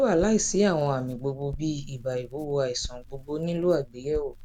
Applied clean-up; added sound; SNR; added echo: none; Crackle; 15 dB; none.